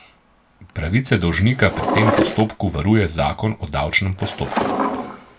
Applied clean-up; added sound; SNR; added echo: none; Drawer open or close; 5 dB; reverberation time 0.2 s.